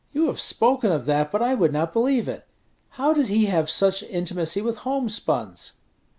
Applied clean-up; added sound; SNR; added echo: none; none; none; none.